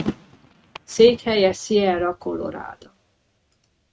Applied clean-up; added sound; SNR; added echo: neural mask model RNNoise.